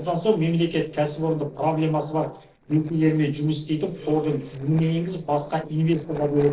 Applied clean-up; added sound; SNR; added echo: neural separator model SepFormer DNS4.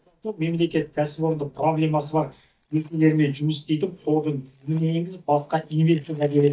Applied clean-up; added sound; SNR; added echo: neural mask model DeepFilterNet 3.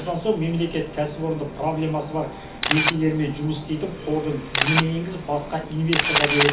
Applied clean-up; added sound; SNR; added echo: none; Camera; 3 dB; reverberation time 0.4 s.